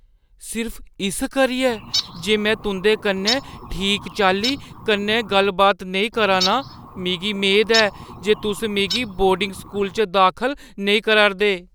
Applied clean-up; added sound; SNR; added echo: none; Bird; 10 dB; none.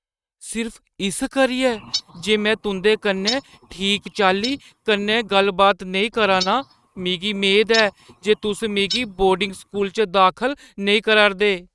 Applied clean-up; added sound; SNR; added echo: neural mask model RNNoise.